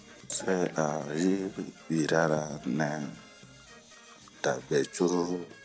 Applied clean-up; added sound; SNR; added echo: none; Brass instrument / Percussion; 20 dB; none.